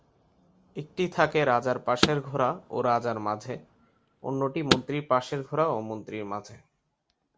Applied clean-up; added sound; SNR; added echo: none; Car; 6 dB; none.